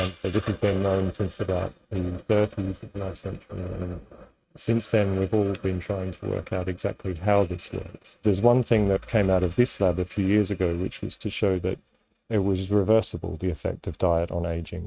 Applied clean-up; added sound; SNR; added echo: neural mask model RNNoise.